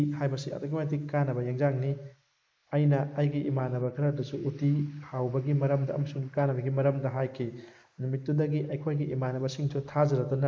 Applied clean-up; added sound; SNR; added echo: neural mask model Resemble Enhance denoiser.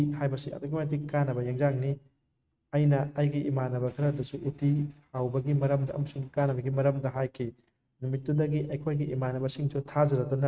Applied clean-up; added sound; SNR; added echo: neural mask model RNNoise.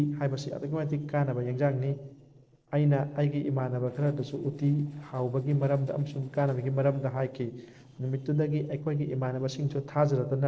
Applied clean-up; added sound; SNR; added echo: neural separator model SepFormer DNS4.